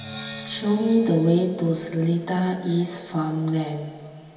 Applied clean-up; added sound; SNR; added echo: none; Percussion; 15 dB; reverberation time 2.3 s.